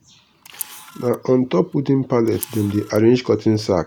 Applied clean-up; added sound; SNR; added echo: none; Camera; 20 dB; none.